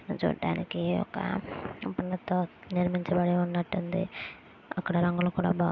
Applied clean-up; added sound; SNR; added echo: none; none; none; none.